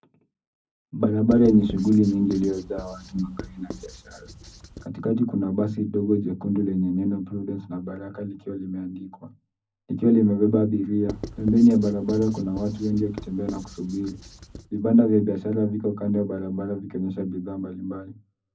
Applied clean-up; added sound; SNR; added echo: none; Writing; 15 dB; reverberation time 0.4 s.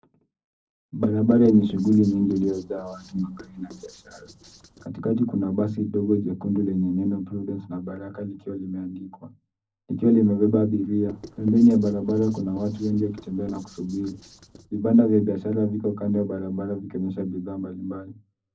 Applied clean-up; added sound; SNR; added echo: neural separator model SepFormer DNS4.